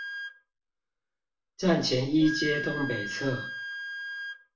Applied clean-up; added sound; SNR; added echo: none; Wind instrument, woodwind instrument; 8 dB; reverberation time 0.3 s.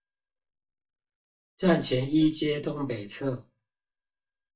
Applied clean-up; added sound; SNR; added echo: neural mask model DeepFilterNet 3.